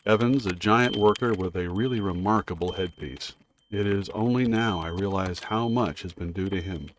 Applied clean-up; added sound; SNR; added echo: neural mask model RNNoise.